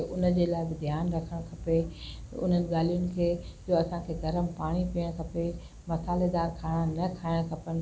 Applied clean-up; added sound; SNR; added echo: none; none; none; none.